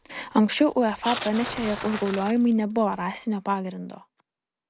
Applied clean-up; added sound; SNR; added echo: none; Bicycle; 14 dB; none.